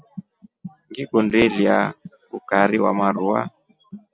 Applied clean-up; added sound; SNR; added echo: none; none; none; none.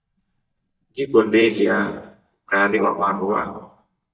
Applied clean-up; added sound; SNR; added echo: neural mask model DeepFilterNet 3.